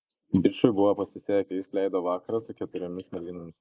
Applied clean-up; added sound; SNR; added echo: neural mask model Resemble Enhance denoiser.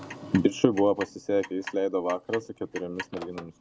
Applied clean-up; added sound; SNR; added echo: none; Clock + Telephone; 16 dB; none.